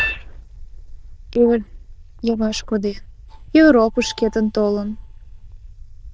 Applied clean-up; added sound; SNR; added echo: neural diffusion model UNIVERSE++.